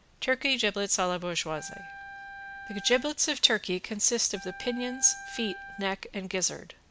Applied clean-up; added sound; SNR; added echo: none; Wind instrument, woodwind instrument; 14 dB; none.